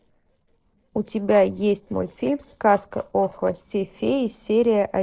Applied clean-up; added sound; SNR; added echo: neural separator model SepFormer DNS4.